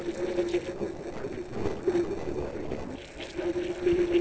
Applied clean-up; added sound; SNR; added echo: neural separator model SepFormer DNS4.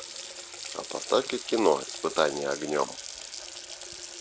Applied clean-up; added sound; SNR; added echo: none; Water tap, faucet; 10 dB; none.